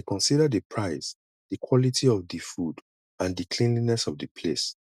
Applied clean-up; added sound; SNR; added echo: none; none; none; none.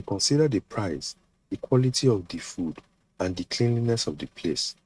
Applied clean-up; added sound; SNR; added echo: neural mask model RNNoise.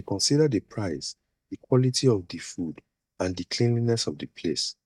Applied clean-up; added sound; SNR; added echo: neural mask model DeepFilterNet 3.